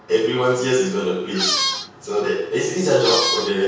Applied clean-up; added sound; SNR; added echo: none; Squeak; 2 dB; reverberation time 0.6 s.